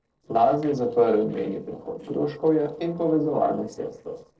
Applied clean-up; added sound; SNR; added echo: neural separator model SepFormer DNS4.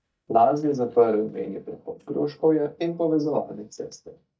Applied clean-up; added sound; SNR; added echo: neural mask model DeepFilterNet 3.